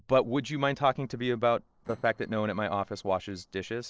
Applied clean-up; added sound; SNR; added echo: neural separator model SepFormer DNS4.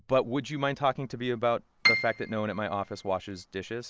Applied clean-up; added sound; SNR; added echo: none; Piano; 2 dB; none.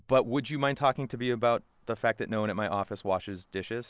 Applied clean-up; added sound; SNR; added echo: none; none; none; none.